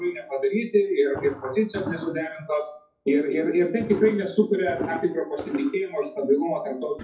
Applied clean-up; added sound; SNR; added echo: classical method WPE with log-MMSE.